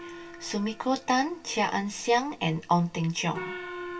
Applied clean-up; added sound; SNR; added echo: none; Gong; 14 dB; reverberation time 0.2 s.